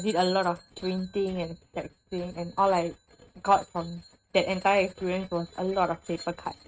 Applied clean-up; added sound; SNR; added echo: neural mask model RNNoise.